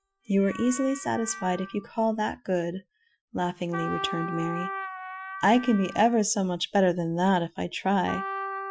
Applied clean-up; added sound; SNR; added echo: classical method Wiener filter.